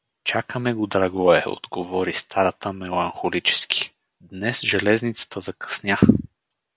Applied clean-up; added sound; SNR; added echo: none; none; none; none.